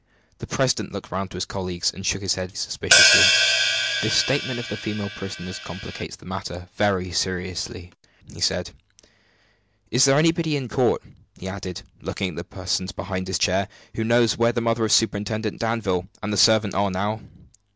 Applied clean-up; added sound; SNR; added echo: none; Hi-hat; -4 dB; none.